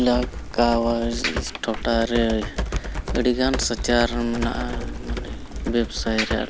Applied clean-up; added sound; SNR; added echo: none; Computer keyboard; 5 dB; none.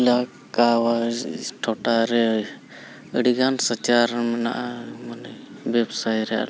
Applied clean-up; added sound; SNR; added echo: none; none; none; none.